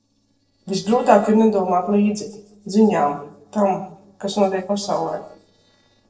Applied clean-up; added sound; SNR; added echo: neural separator model SepFormer DNS4.